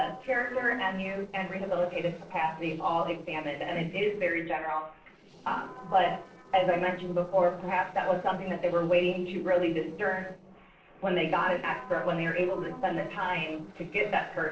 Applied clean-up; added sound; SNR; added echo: neural separator model SepFormer DNS4.